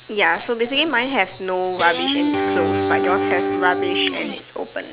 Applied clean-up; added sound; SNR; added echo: none; Guitar; 0 dB; none.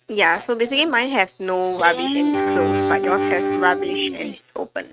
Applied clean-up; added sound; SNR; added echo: neural mask model RNNoise.